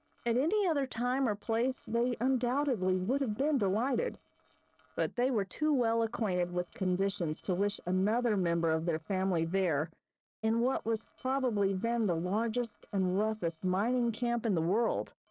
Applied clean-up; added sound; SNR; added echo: neural separator model SepFormer DNS4.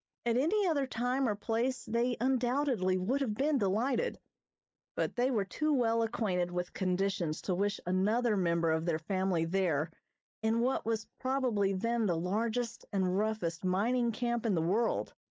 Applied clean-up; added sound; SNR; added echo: neural mask model Resemble Enhance denoiser.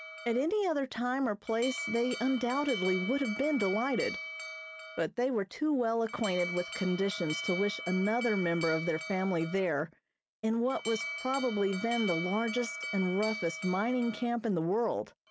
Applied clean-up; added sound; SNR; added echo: none; Alarm; 10 dB; none.